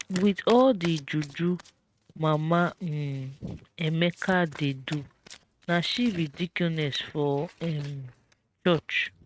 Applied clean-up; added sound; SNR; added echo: neural mask model RNNoise.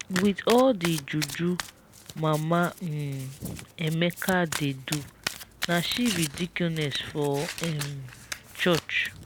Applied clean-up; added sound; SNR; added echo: none; Domestic sounds, home sounds; 10 dB; none.